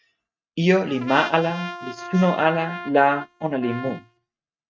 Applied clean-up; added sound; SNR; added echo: neural mask model RNNoise.